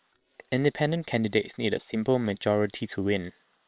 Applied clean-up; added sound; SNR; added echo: neural separator model SepFormer WHAM!.